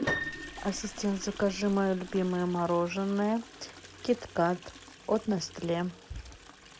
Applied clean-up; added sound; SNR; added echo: none; Piano + Toilet flush; 11 dB; none.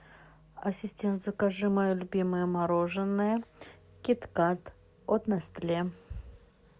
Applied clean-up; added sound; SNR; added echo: none; none; none; none.